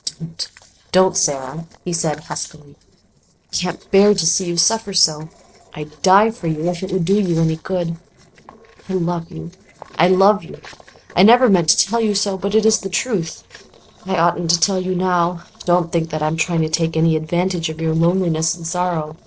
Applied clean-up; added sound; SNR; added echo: neural separator model SepFormer DNS4.